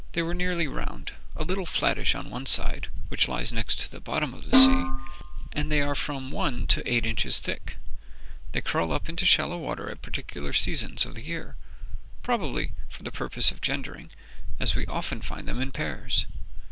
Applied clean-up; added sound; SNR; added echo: none; Snare drum; 3 dB; none.